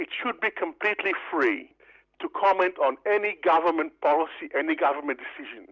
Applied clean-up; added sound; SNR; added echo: none; none; none; none.